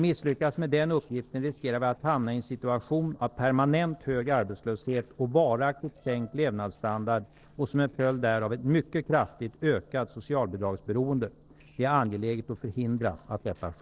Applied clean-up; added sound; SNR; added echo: neural separator model SepFormer DNS4.